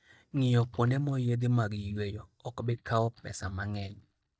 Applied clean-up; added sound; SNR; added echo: neural mask model DeepFilterNet 3.